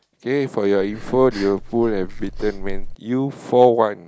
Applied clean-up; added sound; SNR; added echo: none; Breathing; 7 dB; none.